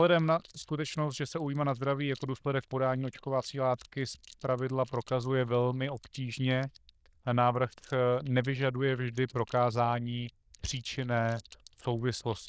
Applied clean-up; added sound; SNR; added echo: neural diffusion model UNIVERSE++.